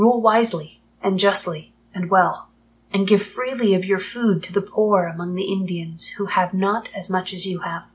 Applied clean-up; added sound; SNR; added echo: none; none; none; none.